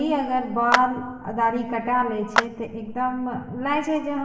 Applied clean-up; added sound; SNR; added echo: none; Clapping; 5 dB; reverberation time 1.1 s.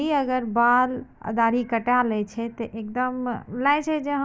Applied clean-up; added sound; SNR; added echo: none; none; none; none.